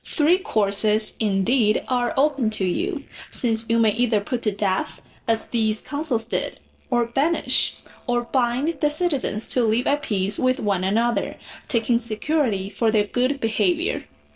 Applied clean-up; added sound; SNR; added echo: neural separator model SepFormer DNS4.